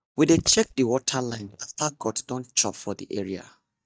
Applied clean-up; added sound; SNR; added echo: neural mask model DeepFilterNet 3.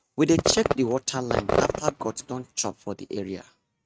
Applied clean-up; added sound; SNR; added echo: neural mask model RNNoise.